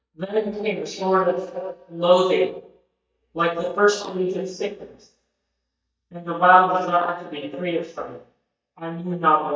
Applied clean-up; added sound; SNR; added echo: neural mask model DeepFilterNet 3.